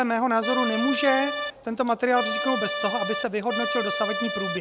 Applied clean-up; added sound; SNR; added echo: none; Accordion; 2 dB; none.